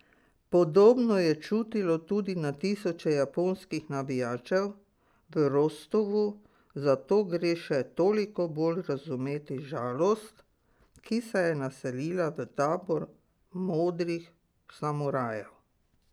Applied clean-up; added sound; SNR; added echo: none; none; none; none.